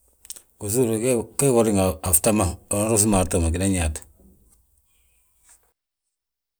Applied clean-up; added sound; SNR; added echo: none; none; none; none.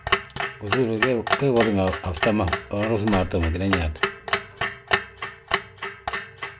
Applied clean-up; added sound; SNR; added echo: none; Clock; 3 dB; none.